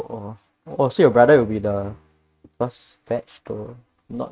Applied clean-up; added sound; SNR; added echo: neural mask model RNNoise.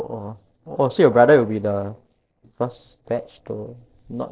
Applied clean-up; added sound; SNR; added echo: neural separator model SepFormer DNS4.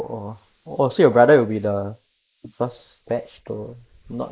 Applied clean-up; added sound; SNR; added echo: neural mask model Resemble Enhance denoiser.